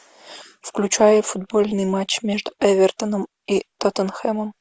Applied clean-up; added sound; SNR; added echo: none; none; none; none.